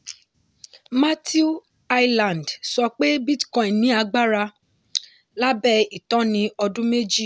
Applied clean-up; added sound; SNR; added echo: none; none; none; none.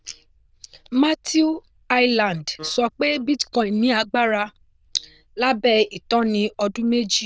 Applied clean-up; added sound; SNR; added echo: neural diffusion model UNIVERSE++.